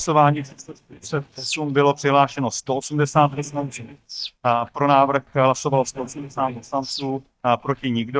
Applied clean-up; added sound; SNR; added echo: neural mask model DeepFilterNet 3.